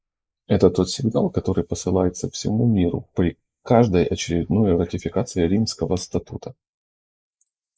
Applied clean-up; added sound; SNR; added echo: neural mask model Resemble Enhance denoiser.